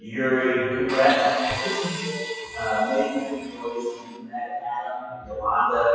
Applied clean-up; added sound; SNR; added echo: classical method WPE with log-MMSE.